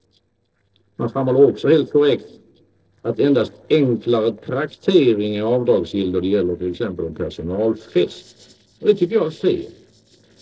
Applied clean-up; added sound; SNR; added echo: neural separator model SepFormer DNS4.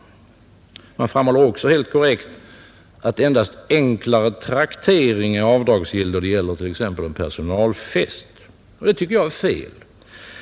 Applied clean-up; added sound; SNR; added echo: none; none; none; none.